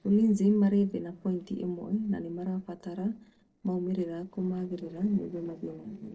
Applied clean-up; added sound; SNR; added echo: neural separator model SepFormer DNS4.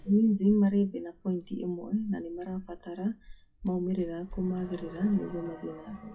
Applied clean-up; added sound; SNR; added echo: classical method WPE with log-MMSE.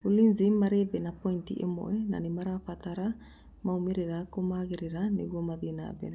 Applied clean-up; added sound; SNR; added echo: none; none; none; none.